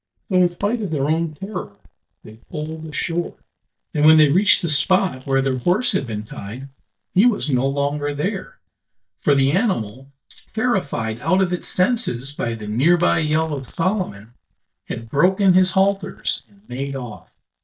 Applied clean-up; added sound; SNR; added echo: neural mask model DeepFilterNet 3.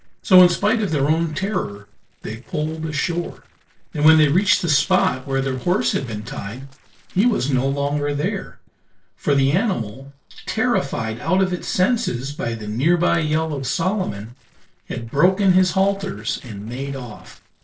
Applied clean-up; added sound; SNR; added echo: neural separator model SepFormer DNS4.